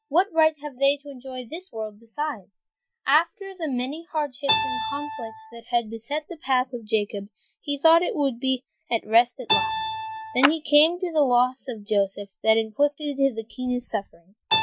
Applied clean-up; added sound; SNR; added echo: classical method Wiener filter.